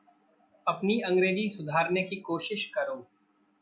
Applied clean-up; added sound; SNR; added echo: none; none; none; none.